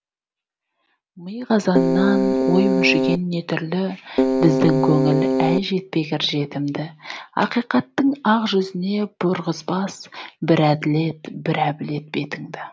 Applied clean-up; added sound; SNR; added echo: none; Keyboard (musical); -3 dB; none.